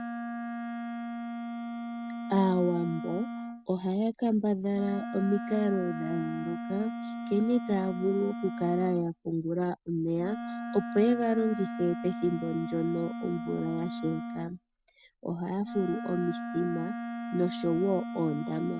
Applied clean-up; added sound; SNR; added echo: none; Wind instrument, woodwind instrument; 7 dB; none.